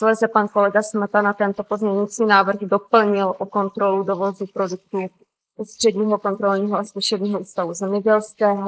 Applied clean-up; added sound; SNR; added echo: neural mask model Resemble Enhance denoiser.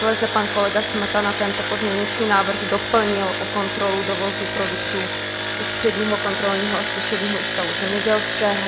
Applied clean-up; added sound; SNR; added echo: none; Engine; -1 dB; none.